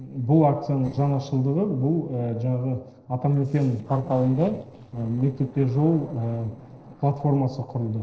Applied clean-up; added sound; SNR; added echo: neural separator model SepFormer DNS4.